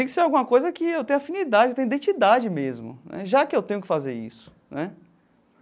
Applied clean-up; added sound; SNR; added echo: none; none; none; none.